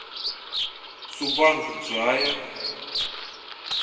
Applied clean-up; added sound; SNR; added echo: none; Bird vocalization, bird call, bird song; 3 dB; reverberation time 1.8 s.